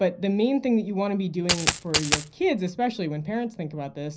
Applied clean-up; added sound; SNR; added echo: none; Coin (dropping); -1 dB; reverberation time 0.4 s.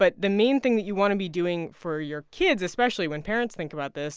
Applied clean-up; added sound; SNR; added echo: none; none; none; none.